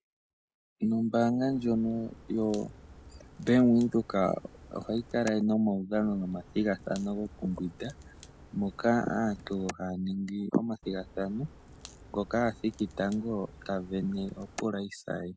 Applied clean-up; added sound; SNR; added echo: none; Crack; 19 dB; none.